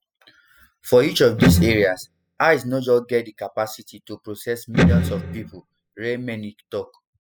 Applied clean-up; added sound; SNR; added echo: classical method spectral subtraction.